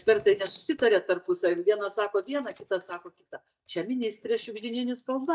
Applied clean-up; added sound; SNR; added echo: neural mask model DeepFilterNet 3.